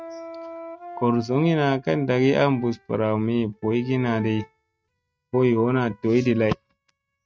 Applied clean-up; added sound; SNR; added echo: neural mask model RNNoise.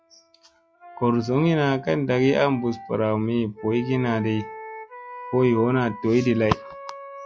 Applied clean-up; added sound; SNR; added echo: classical method log-MMSE.